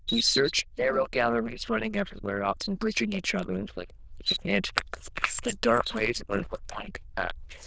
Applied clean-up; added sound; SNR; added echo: neural diffusion model UNIVERSE++.